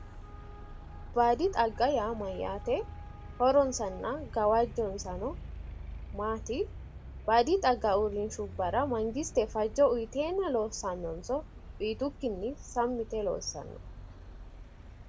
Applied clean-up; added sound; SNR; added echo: none; Traffic noise, roadway noise; 12 dB; none.